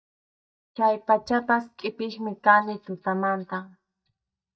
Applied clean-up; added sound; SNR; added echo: neural mask model DeepFilterNet 3.